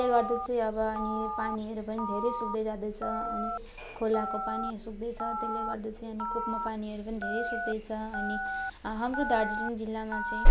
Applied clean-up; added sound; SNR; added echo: none; Telephone; 6 dB; none.